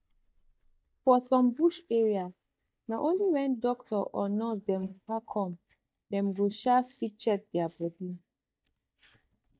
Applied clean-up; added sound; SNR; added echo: neural mask model DeepFilterNet 3.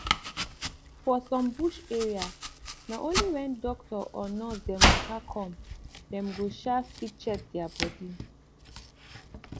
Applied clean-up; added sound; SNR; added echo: none; Domestic sounds, home sounds; -1 dB; none.